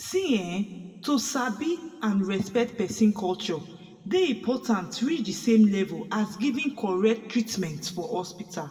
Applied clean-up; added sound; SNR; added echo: none; none; none; reverberation time 1.3 s.